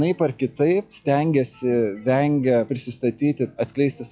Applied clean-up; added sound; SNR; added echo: classical method log-MMSE.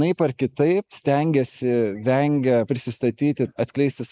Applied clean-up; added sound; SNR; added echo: neural mask model Resemble Enhance denoiser.